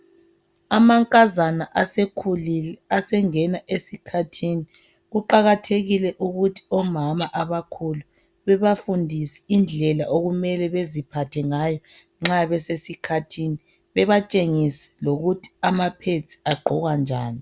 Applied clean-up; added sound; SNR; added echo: none; none; none; none.